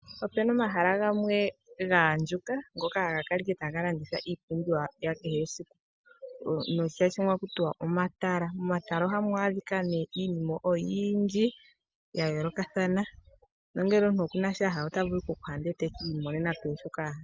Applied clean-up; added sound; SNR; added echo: none; none; none; none.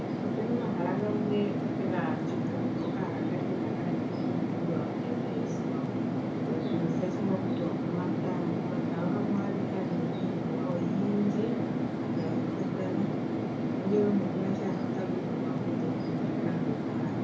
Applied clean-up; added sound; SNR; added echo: none; Fixed-wing aircraft, airplane; -4 dB; reverberation time 0.7 s.